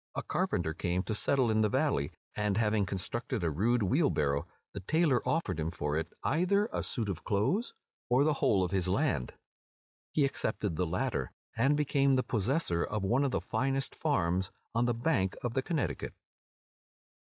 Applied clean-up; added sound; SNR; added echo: none; none; none; none.